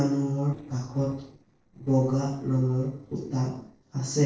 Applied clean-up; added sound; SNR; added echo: neural separator model SepFormer DNS4.